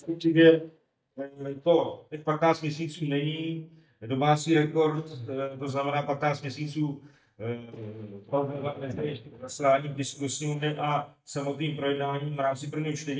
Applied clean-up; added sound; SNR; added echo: neural mask model DeepFilterNet 3.